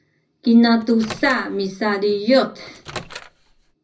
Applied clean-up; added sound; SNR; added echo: none; Microwave oven; 18 dB; reverberation time 0.4 s.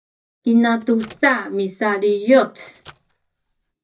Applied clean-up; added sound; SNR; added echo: neural mask model DeepFilterNet 3.